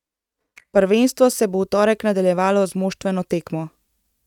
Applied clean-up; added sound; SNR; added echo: neural mask model RNNoise.